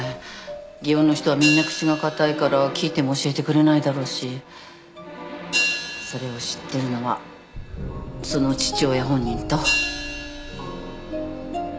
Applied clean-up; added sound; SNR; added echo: none; Hi-hat; 8 dB; none.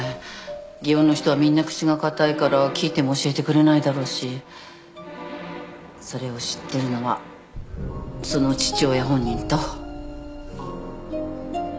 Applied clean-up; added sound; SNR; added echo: none; none; none; none.